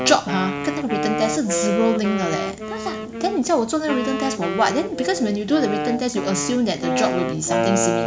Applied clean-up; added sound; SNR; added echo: none; Wind instrument, woodwind instrument; 3 dB; none.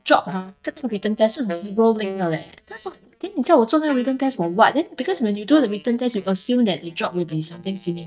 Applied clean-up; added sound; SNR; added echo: neural mask model DeepFilterNet 3.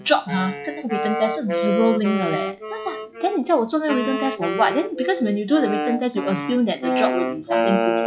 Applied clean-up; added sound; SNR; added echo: classical method log-MMSE.